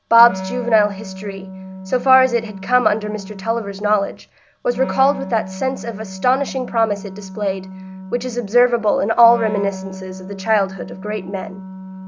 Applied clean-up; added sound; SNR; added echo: none; Wind instrument, woodwind instrument; 11 dB; none.